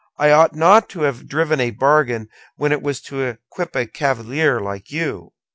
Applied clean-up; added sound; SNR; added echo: none; none; none; none.